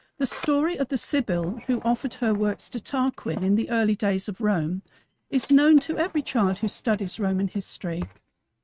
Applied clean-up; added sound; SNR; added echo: neural mask model RNNoise.